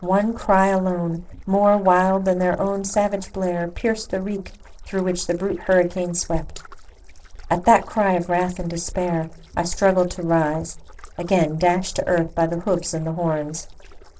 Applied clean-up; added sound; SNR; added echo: neural separator model SepFormer DNS4.